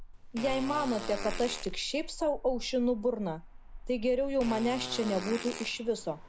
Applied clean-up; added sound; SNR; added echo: none; Fart + Motor vehicle (road); 9 dB; none.